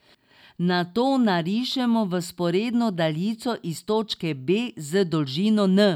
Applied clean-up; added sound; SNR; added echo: none; none; none; none.